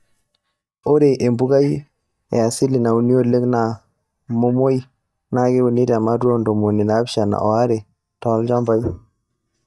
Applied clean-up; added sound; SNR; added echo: neural mask model DeepFilterNet 3.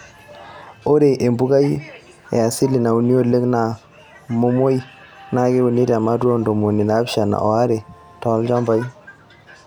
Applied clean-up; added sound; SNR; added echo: none; none; none; none.